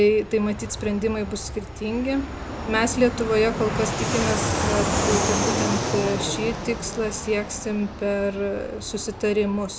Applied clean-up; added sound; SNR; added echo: none; Fixed-wing aircraft, airplane; 3 dB; none.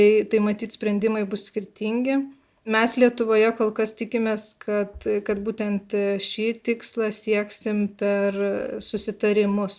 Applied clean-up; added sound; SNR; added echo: none; none; none; none.